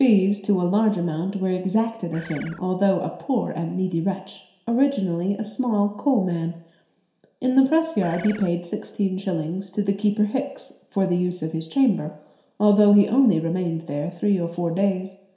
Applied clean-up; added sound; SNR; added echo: none; Bird; 18 dB; reverberation time 0.7 s.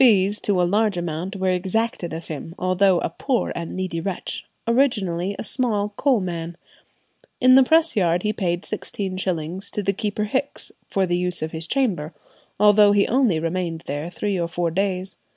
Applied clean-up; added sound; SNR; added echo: none; none; none; none.